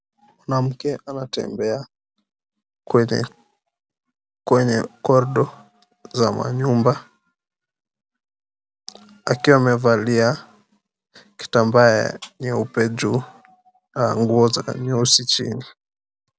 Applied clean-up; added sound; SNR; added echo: none; none; none; none.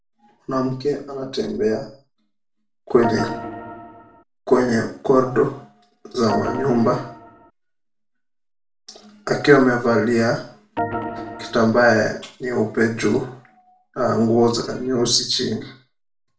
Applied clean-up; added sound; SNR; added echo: none; Organ; 7 dB; reverberation time 0.4 s.